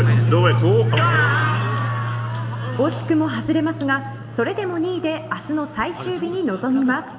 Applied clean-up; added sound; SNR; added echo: none; Piano; 2 dB; reverberation time 1.6 s.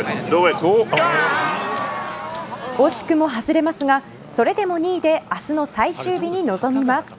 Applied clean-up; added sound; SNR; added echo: none; none; none; none.